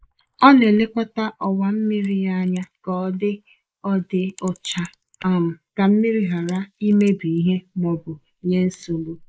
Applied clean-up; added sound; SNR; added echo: neural mask model Resemble Enhance denoiser.